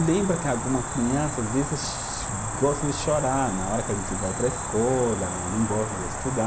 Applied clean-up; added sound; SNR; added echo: none; Cricket + Cricket; 4 dB; none.